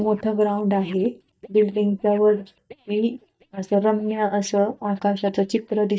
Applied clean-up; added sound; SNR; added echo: neural mask model DeepFilterNet 3.